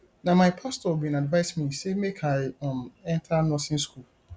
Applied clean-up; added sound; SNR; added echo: none; none; none; none.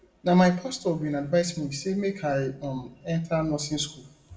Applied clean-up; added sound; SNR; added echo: none; none; none; reverberation time 0.5 s.